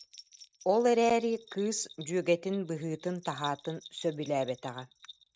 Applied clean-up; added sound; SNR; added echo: neural mask model RNNoise.